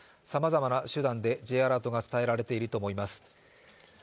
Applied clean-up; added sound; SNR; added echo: none; none; none; none.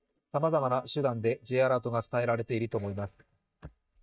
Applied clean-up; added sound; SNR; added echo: neural mask model DeepFilterNet 3.